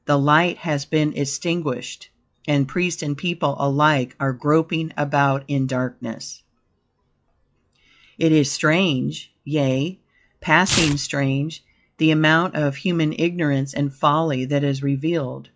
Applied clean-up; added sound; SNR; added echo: classical method log-MMSE.